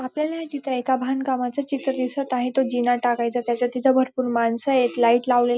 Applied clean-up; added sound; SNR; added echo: none; none; none; none.